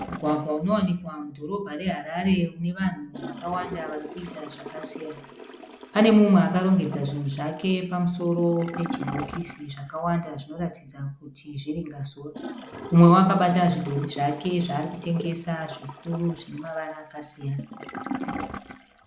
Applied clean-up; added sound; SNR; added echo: none; Toilet flush / Gurgling; 14 dB; none.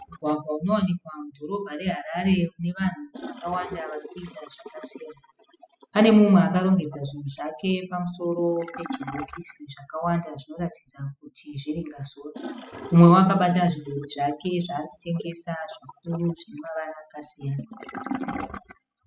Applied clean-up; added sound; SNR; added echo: classical method spectral subtraction.